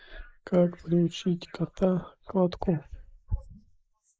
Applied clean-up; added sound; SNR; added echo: neural mask model Resemble Enhance denoiser.